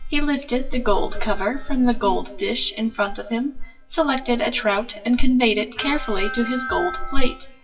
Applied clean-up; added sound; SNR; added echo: classical method WPE with log-MMSE.